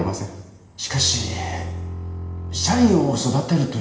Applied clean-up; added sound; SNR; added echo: none; Bowed string instrument; 8 dB; reverberation time 1.1 s.